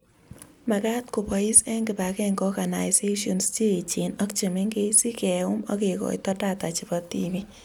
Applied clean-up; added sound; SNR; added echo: none; none; none; none.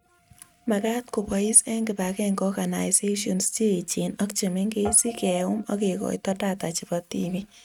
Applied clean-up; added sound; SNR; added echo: neural mask model RNNoise.